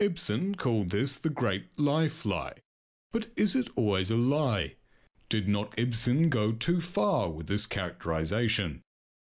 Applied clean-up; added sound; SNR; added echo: none; none; none; none.